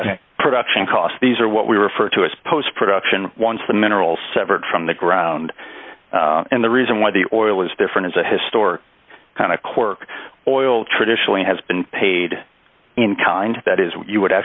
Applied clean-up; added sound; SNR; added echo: none; none; none; none.